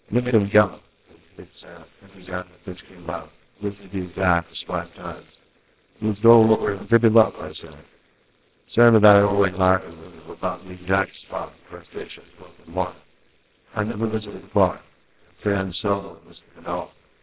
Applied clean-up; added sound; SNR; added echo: neural separator model SepFormer WHAMR!.